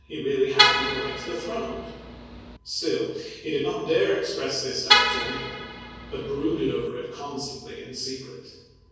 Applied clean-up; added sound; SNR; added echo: none; Vehicle horn, car horn, honking; -4 dB; reverberation time 1.3 s.